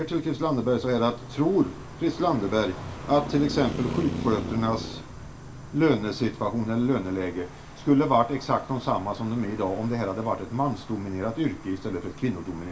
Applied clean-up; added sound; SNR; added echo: none; Traffic noise, roadway noise; 12 dB; reverberation time 0.2 s.